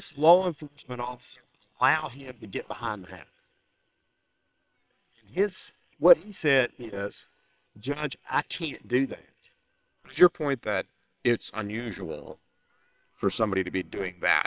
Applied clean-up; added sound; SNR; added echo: neural separator model SepFormer WHAM!.